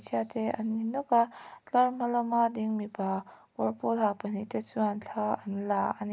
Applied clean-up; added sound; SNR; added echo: none; none; none; none.